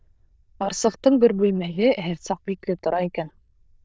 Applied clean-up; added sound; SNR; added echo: neural diffusion model UNIVERSE++.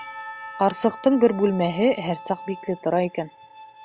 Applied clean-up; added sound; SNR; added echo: none; Bowed string instrument + Church bell / Percussion; 16 dB; none.